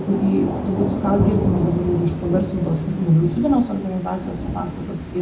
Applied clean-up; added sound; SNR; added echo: none; Thunder / Rain; 5 dB; reverberation time 0.4 s.